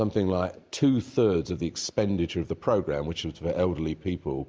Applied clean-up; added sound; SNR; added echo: none; none; none; none.